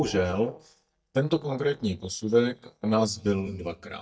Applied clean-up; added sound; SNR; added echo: neural mask model DeepFilterNet 3.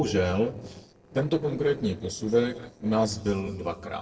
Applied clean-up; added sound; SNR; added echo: neural separator model SepFormer DNS4.